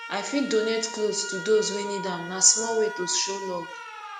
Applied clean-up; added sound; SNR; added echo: none; Alarm; 11 dB; none.